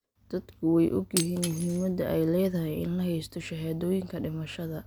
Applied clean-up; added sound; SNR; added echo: none; Shatter; 15 dB; none.